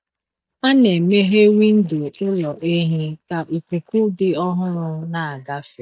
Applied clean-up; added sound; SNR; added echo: neural mask model DeepFilterNet 3.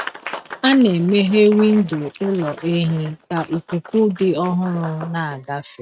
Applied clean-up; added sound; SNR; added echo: neural mask model RNNoise.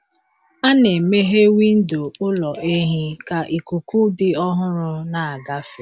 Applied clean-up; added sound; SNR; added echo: none; none; none; none.